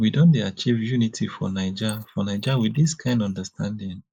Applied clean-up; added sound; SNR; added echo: neural mask model Resemble Enhance denoiser.